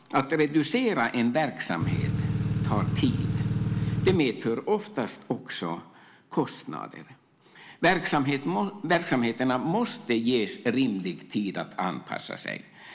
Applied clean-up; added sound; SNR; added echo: none; Engine / Truck / Car; -1 dB; none.